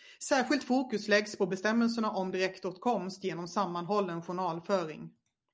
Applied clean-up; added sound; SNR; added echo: none; none; none; none.